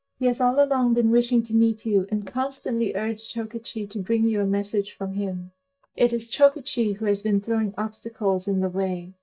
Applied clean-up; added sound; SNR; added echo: neural mask model DeepFilterNet 3.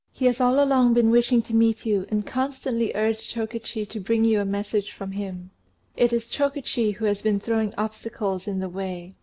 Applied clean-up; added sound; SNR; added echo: none; none; none; none.